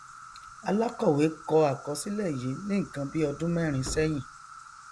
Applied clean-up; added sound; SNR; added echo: none; Insect + Subway, metro, underground; 16 dB; none.